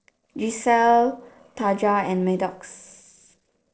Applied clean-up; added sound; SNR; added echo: neural separator model SepFormer DNS4.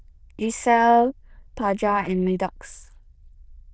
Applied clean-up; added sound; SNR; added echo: neural diffusion model UNIVERSE++.